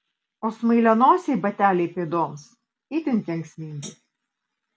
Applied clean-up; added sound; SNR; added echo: none; Hi-hat; 19 dB; none.